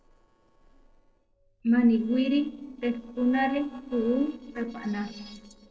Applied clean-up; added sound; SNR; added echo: neural separator model SepFormer DNS4.